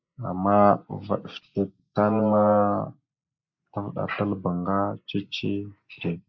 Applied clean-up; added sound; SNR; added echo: neural mask model Resemble Enhance denoiser.